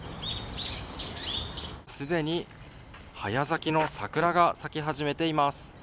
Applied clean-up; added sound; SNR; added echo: none; none; none; none.